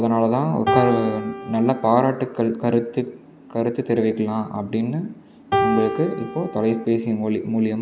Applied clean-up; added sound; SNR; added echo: none; Piano; 3 dB; none.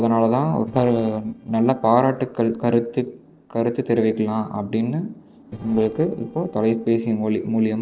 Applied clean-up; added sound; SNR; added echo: neural separator model SepFormer DNS4.